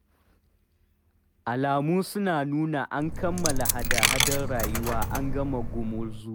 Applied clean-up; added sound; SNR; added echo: none; Coin (dropping); -3 dB; none.